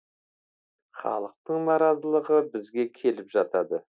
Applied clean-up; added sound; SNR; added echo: none; none; none; none.